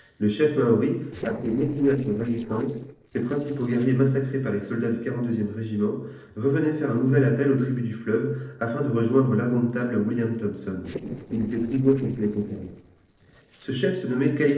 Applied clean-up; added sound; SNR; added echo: neural separator model SepFormer DNS4.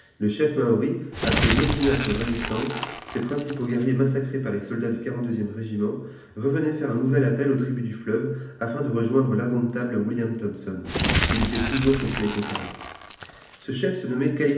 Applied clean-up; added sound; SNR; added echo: none; Crumpling, crinkling; 3 dB; reverberation time 0.8 s.